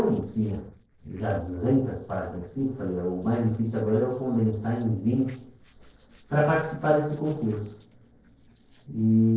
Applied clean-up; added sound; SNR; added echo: neural separator model SepFormer DNS4.